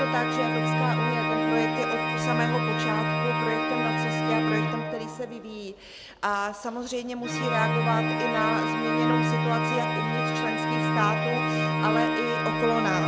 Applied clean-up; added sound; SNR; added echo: none; Organ; -4 dB; none.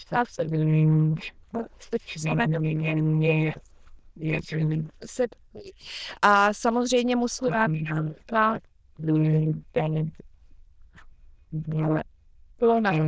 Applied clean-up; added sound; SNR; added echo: neural diffusion model UNIVERSE++.